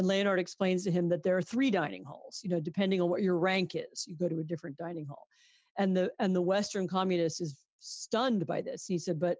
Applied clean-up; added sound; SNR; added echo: none; none; none; none.